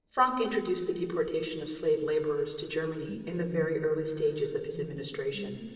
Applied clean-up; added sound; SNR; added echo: neural separator model SepFormer DNS4.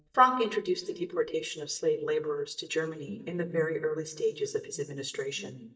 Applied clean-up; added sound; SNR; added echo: neural mask model DeepFilterNet 3.